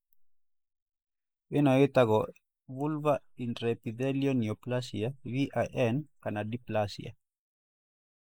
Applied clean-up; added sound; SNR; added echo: neural mask model Resemble Enhance denoiser.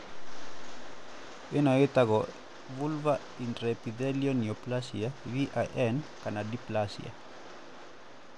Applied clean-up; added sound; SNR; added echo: none; Rain; 17 dB; none.